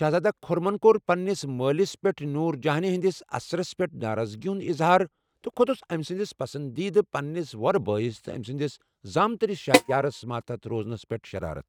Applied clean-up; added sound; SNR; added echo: neural mask model RNNoise.